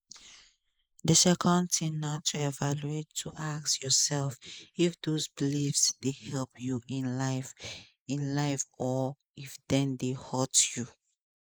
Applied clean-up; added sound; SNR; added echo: neural mask model Resemble Enhance denoiser.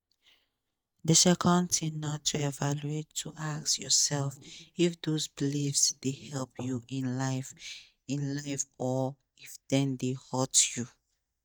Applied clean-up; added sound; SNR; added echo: neural mask model DeepFilterNet 3.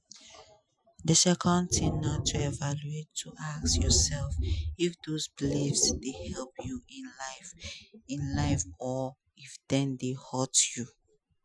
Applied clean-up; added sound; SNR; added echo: classical method Wiener filter.